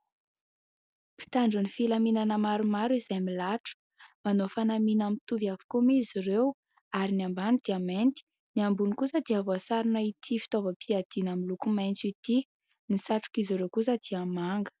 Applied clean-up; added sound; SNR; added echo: none; none; none; none.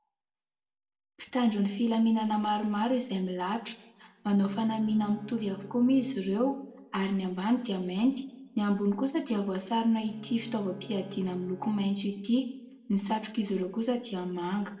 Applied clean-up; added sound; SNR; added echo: none; Bowed string instrument; 18 dB; reverberation time 0.6 s.